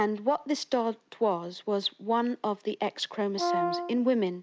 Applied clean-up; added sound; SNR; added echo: none; Brass instrument; 2 dB; none.